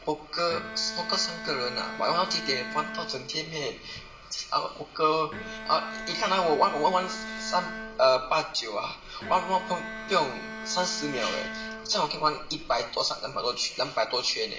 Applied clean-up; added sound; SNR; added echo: none; Bowed string instrument; 11 dB; reverberation time 0.7 s.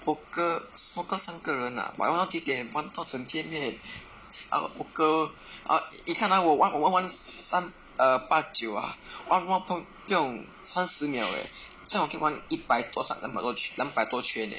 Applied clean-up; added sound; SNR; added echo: none; none; none; none.